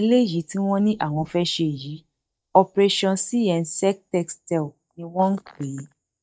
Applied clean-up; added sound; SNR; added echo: neural mask model DeepFilterNet 3.